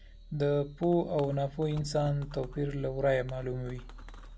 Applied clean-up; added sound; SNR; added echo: none; Fireworks; 15 dB; none.